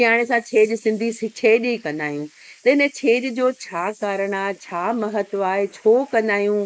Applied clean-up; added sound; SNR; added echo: neural mask model Resemble Enhance denoiser.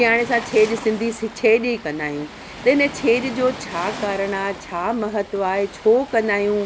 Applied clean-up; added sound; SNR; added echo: none; Waves, surf; 14 dB; none.